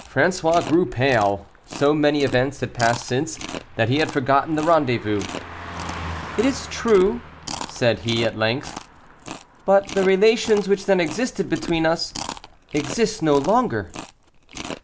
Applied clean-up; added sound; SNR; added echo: none; Chewing, mastication + Car passing by; 13 dB; none.